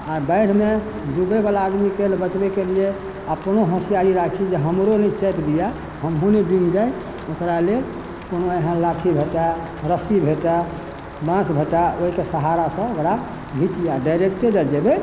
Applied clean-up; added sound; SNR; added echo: none; Rain; 16 dB; none.